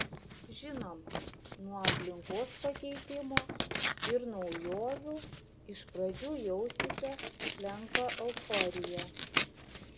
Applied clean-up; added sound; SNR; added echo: none; Tearing; -2 dB; none.